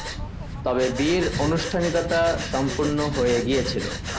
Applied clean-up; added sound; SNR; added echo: none; Waves, surf + Breathing; 6 dB; none.